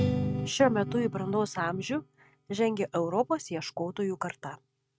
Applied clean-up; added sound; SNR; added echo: neural mask model RNNoise.